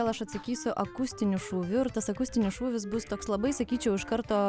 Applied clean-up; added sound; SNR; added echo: none; Wind instrument, woodwind instrument; 19 dB; none.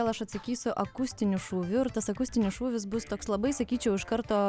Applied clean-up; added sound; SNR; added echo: none; none; none; none.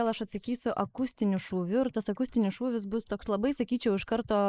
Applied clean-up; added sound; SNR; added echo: neural mask model Resemble Enhance denoiser.